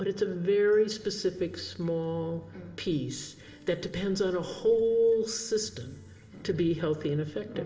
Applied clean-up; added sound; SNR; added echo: none; none; none; reverberation time 1.8 s.